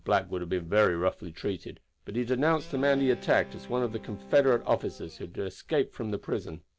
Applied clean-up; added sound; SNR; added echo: none; Guitar; 18 dB; none.